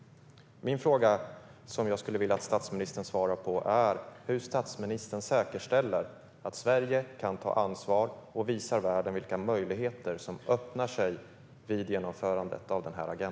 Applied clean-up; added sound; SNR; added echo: none; none; none; none.